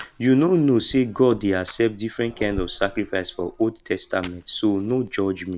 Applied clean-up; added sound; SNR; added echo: none; Fire; 20 dB; none.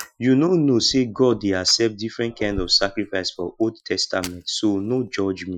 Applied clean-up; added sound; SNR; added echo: classical method Wiener filter.